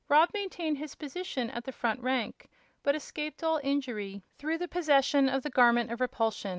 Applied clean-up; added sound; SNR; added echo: none; none; none; none.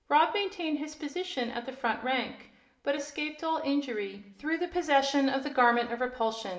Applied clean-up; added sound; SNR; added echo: none; none; none; reverberation time 0.6 s.